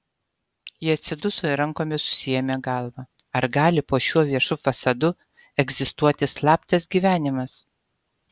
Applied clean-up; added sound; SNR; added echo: none; Rattle (instrument); 12 dB; none.